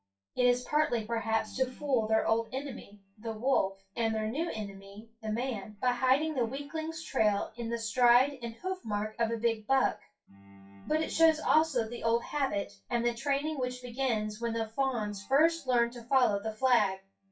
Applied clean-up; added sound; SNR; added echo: classical method WPE with log-MMSE.